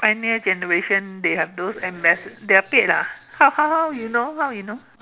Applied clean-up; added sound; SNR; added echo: none; none; none; none.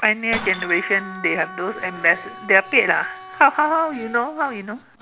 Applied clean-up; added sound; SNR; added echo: none; Shatter + Wind instrument, woodwind instrument; 15 dB; none.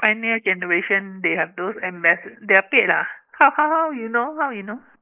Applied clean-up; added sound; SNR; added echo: neural mask model Resemble Enhance denoiser.